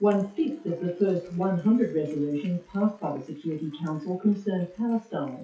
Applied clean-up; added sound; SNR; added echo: classical method WPE with log-MMSE.